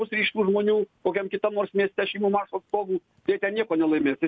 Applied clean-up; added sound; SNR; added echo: none; none; none; none.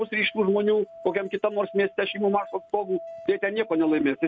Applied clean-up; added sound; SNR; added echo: none; Musical instrument; 18 dB; none.